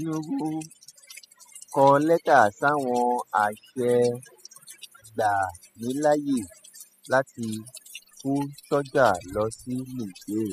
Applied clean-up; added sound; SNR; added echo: classical method spectral subtraction.